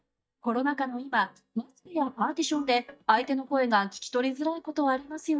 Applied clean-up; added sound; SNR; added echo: neural mask model DeepFilterNet 3.